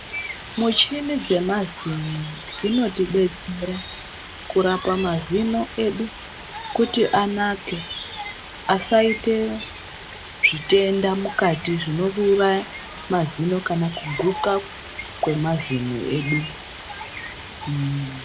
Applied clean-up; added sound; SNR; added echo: none; Stream; 14 dB; none.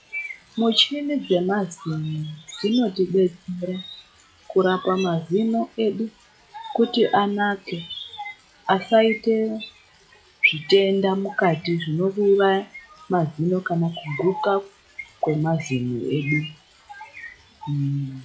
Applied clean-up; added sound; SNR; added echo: classical method log-MMSE.